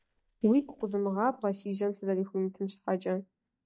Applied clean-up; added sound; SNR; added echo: neural mask model DeepFilterNet 3.